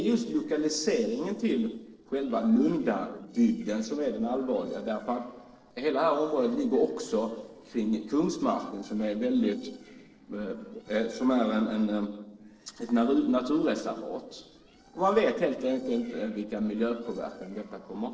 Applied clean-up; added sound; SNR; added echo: neural separator model SepFormer DNS4.